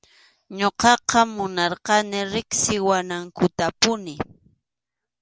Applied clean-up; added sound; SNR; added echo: none; none; none; none.